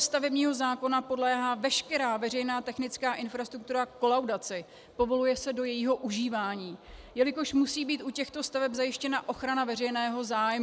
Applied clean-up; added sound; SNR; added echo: none; none; none; none.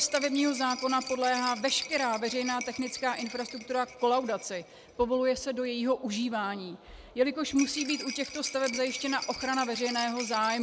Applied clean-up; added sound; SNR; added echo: none; Rattle; 12 dB; none.